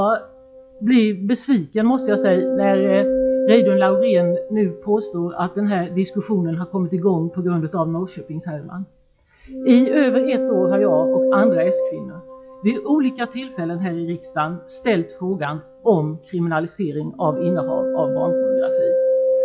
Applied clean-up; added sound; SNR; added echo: classical method log-MMSE.